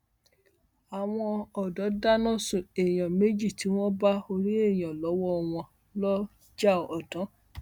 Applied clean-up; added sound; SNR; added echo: none; none; none; none.